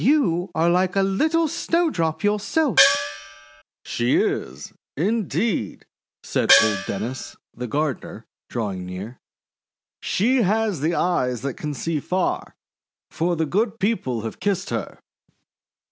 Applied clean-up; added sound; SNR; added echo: none; Gong; -2 dB; none.